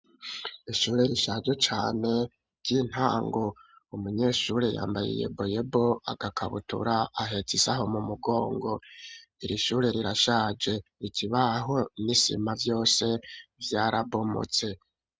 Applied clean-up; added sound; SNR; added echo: none; none; none; none.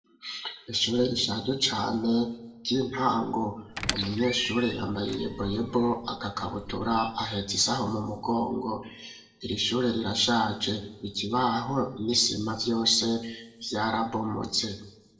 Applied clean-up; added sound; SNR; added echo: none; Squeak; 10 dB; reverberation time 0.6 s.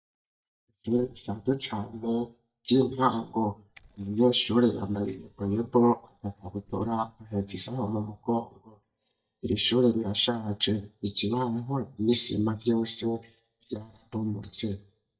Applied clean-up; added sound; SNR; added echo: neural mask model DeepFilterNet 3.